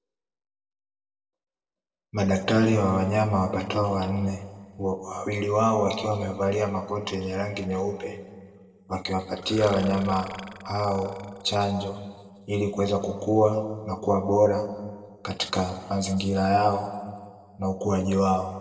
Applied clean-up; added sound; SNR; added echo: neural separator model SepFormer DNS4.